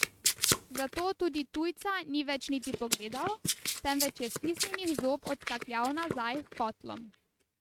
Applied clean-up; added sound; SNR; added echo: neural mask model RNNoise.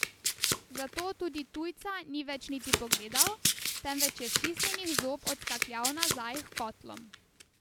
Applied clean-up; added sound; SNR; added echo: none; Domestic sounds, home sounds; -4 dB; none.